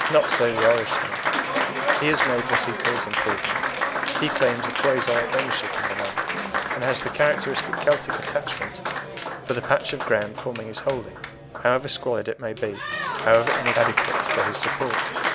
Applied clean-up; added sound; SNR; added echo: none; Applause; 1 dB; none.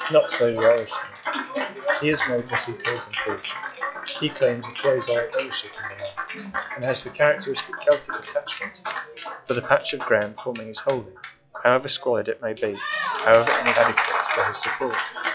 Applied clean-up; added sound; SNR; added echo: classical method log-MMSE.